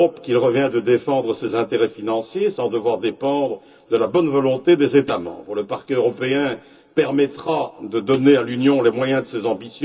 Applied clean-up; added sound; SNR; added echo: none; Hi-hat; 15 dB; reverberation time 0.2 s.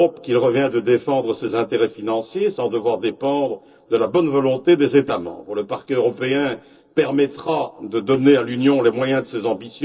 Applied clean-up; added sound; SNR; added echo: neural separator model SepFormer DNS4.